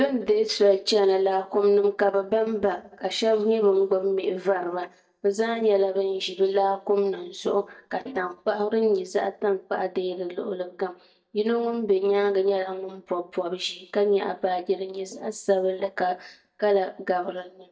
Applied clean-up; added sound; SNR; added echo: neural mask model DeepFilterNet 3.